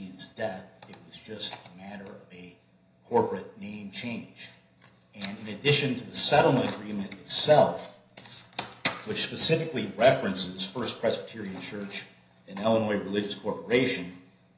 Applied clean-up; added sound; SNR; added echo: none; none; none; reverberation time 0.5 s.